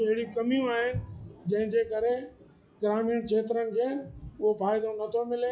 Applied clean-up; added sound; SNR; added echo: classical method log-MMSE.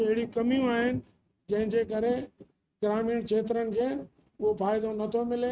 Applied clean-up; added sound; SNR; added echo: neural mask model RNNoise.